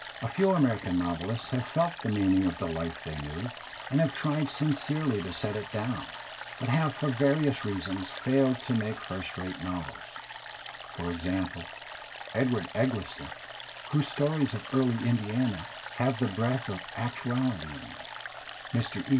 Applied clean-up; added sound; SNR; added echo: none; Stream; 11 dB; reverberation time 0.2 s.